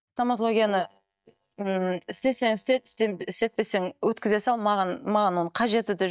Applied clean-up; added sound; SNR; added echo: neural mask model DeepFilterNet 3.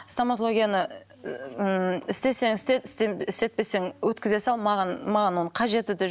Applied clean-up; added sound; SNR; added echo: none; none; none; none.